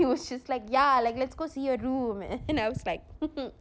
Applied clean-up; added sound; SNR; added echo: none; none; none; none.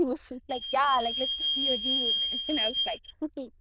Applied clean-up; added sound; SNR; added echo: neural diffusion model UNIVERSE++.